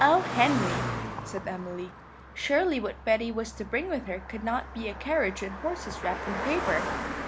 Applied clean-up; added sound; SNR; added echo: none; Car passing by; 6 dB; none.